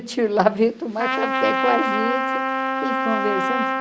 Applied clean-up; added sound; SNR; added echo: none; Trumpet; 0 dB; none.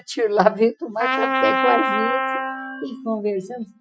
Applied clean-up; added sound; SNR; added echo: classical method Wiener filter.